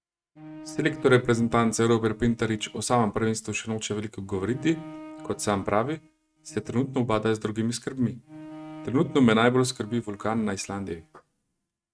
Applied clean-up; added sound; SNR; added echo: neural mask model RNNoise.